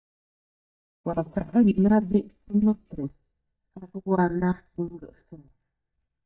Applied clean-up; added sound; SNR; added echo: neural mask model DeepFilterNet 3.